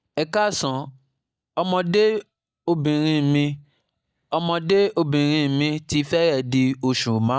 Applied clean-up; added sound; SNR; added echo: neural mask model DeepFilterNet 3.